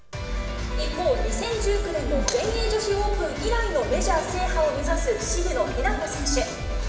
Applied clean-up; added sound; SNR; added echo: none; none; none; reverberation time 1.2 s.